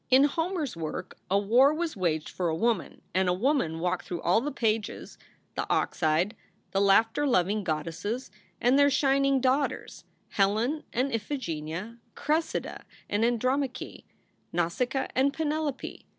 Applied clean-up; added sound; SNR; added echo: none; none; none; none.